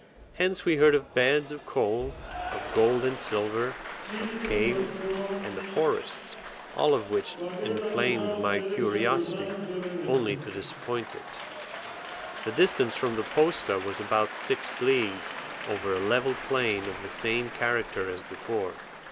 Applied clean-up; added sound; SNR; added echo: none; Applause; 7 dB; none.